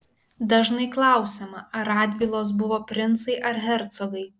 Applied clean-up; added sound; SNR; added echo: neural separator model SepFormer DNS4.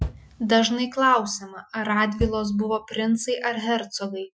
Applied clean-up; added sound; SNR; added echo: classical method Wiener filter.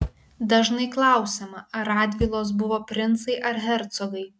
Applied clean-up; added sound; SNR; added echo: neural mask model RNNoise.